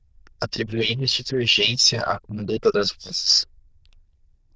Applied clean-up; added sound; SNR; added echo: neural diffusion model UNIVERSE++.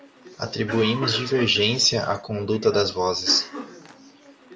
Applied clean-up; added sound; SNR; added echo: none; Cough; 13 dB; none.